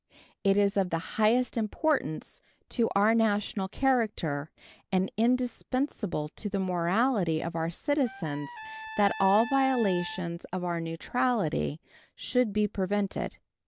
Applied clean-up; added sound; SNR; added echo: none; Trumpet; 14 dB; none.